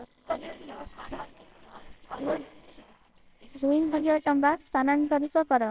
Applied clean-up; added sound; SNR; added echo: neural separator model SepFormer WHAMR!.